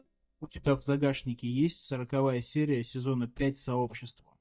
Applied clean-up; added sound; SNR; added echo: neural mask model DeepFilterNet 3.